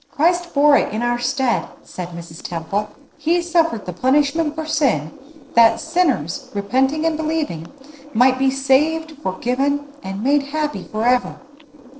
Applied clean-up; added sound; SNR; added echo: neural separator model SepFormer DNS4.